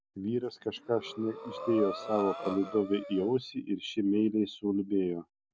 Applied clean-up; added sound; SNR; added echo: none; Breathing; 10 dB; none.